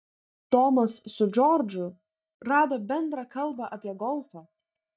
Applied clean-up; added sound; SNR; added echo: neural mask model DeepFilterNet 3.